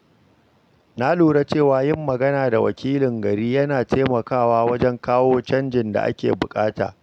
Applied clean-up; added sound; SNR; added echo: none; none; none; none.